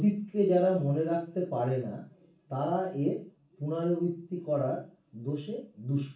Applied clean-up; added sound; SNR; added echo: none; none; none; reverberation time 0.4 s.